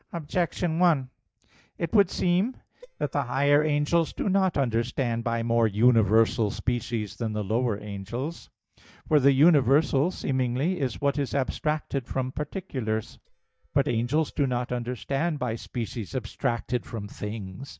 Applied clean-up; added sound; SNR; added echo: neural mask model DeepFilterNet 3.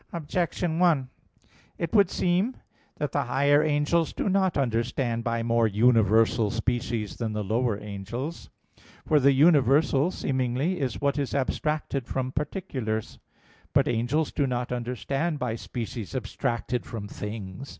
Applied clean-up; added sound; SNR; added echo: none; none; none; none.